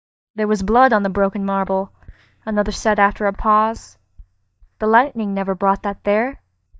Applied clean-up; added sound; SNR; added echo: neural mask model DeepFilterNet 3.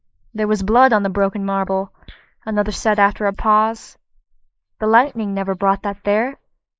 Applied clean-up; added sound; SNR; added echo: neural mask model Resemble Enhance denoiser.